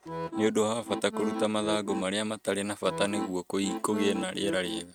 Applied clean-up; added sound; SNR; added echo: neural mask model RNNoise.